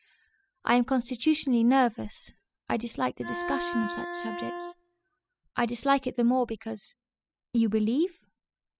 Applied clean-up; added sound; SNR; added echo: classical method spectral subtraction.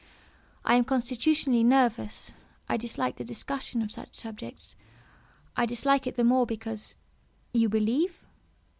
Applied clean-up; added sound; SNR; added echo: none; none; none; none.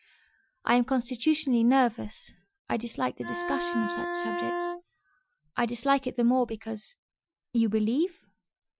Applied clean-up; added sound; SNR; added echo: classical method Wiener filter.